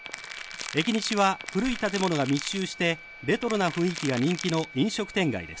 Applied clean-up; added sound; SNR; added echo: none; Crackle; 11 dB; none.